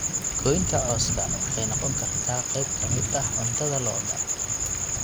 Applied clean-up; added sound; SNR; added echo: none; Thunder / Rain; 6 dB; none.